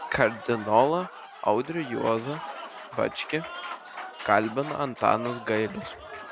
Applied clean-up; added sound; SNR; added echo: none; Applause / Crowd; 12 dB; none.